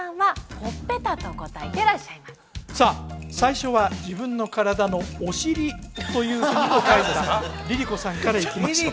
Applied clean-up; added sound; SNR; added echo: none; none; none; none.